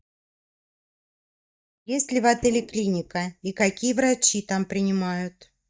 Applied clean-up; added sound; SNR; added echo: neural mask model DeepFilterNet 3.